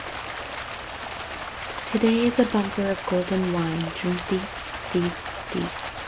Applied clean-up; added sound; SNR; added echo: none; Stream; 7 dB; none.